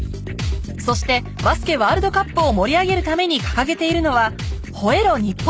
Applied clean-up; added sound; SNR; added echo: none; none; none; none.